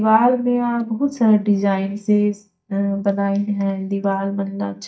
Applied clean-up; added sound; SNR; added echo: neural mask model DeepFilterNet 3.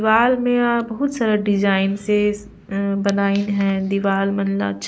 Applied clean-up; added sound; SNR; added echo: none; none; none; none.